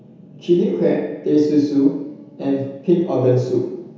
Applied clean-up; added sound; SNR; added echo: none; none; none; reverberation time 1.0 s.